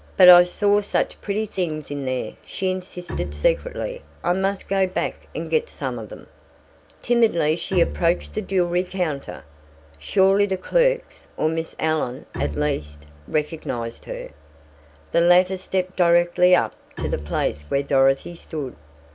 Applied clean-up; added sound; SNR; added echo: none; Bowed string instrument; 15 dB; none.